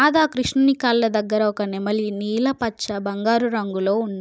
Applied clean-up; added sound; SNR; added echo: none; none; none; none.